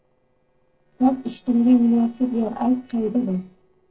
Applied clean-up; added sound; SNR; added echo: neural separator model SepFormer DNS4.